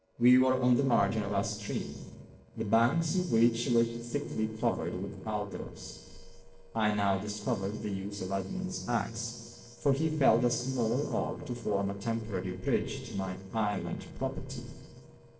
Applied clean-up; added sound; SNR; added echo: neural separator model SepFormer DNS4.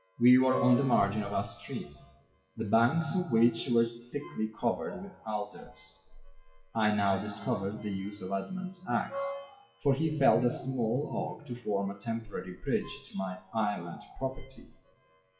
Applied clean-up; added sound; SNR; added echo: classical method WPE with log-MMSE.